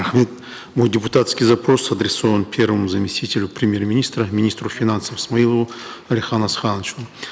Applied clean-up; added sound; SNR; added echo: none; none; none; none.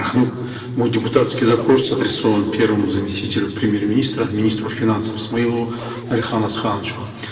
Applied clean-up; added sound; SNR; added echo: neural separator model SepFormer DNS4.